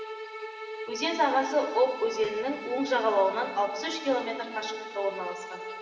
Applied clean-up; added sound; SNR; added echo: none; Bowed string instrument; 10 dB; reverberation time 2.6 s.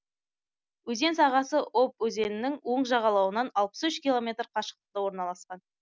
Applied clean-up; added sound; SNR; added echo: none; none; none; none.